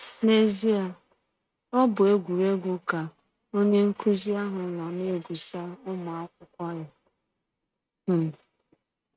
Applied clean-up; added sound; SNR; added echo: neural mask model RNNoise.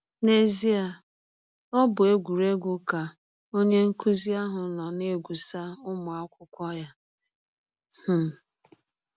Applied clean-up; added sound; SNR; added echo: none; none; none; none.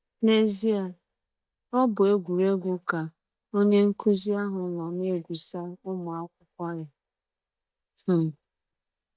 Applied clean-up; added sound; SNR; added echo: neural mask model DeepFilterNet 3.